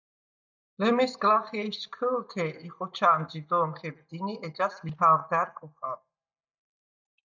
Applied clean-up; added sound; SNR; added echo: neural mask model DeepFilterNet 3.